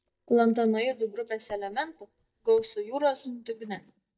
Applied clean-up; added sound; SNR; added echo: neural mask model DeepFilterNet 3.